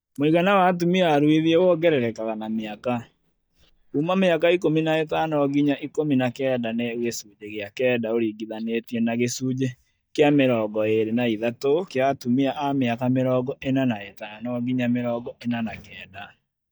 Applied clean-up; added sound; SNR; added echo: neural mask model DeepFilterNet 3.